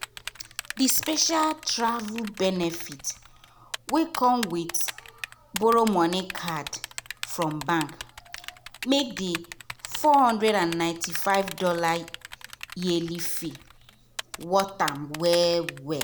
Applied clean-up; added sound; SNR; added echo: none; Typing; 13 dB; none.